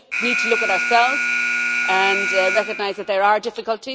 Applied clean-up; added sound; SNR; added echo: none; Alarm; 1 dB; none.